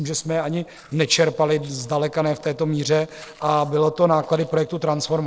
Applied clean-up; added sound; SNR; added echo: neural separator model SepFormer DNS4.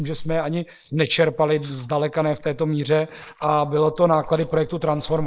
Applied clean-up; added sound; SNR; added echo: neural mask model Resemble Enhance denoiser.